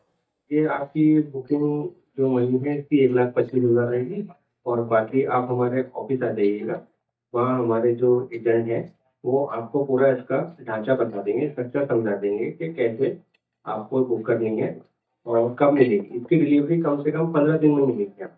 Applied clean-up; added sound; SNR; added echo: neural mask model DeepFilterNet 3.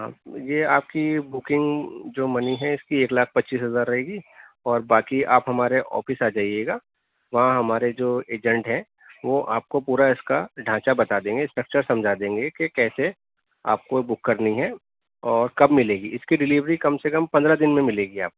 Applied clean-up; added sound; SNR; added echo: none; none; none; none.